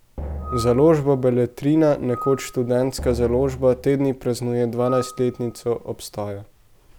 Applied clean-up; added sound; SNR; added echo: none; Screech / Glass + Drum; 13 dB; none.